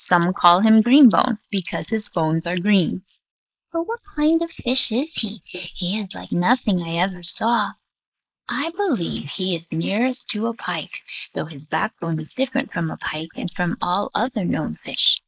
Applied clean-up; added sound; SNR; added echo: neural mask model Resemble Enhance denoiser.